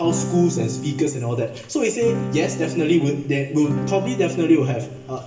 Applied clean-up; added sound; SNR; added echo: none; Acoustic guitar / Strum; 8 dB; reverberation time 1.0 s.